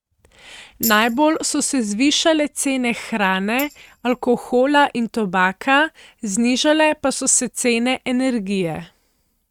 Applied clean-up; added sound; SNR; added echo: neural mask model RNNoise.